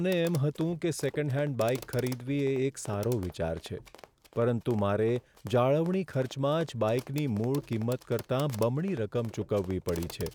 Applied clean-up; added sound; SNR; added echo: none; Run + Clock; 19 dB; none.